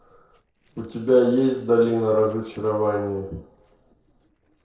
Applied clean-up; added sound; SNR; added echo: neural separator model SepFormer DNS4.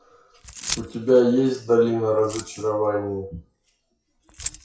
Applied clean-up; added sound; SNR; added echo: classical method WPE with log-MMSE.